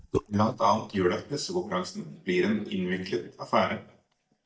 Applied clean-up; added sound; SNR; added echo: neural mask model DeepFilterNet 3.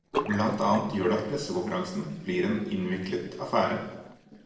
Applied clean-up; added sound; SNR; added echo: neural separator model SepFormer DNS4.